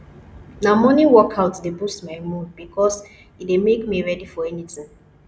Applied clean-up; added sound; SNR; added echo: none; none; none; none.